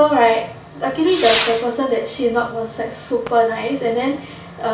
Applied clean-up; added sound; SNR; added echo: none; Whoosh, swoosh, swish / Fireworks; 12 dB; reverberation time 0.4 s.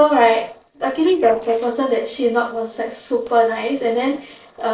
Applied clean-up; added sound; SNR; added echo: neural separator model SepFormer DNS4.